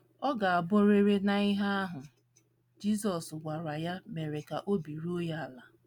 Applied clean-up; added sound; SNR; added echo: none; none; none; none.